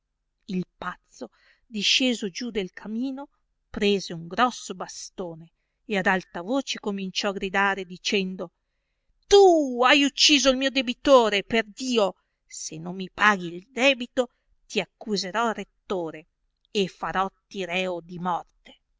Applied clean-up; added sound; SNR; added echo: none; none; none; none.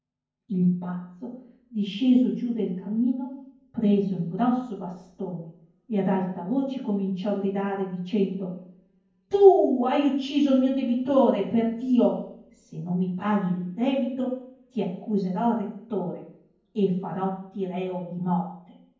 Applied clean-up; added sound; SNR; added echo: none; none; none; reverberation time 0.9 s.